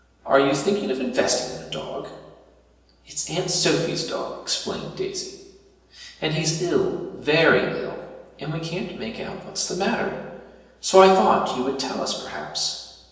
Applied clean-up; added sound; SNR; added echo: none; none; none; reverberation time 1.0 s.